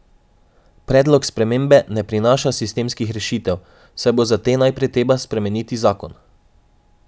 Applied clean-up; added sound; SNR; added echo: none; none; none; none.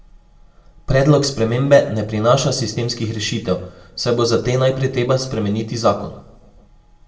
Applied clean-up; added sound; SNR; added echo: none; none; none; reverberation time 0.5 s.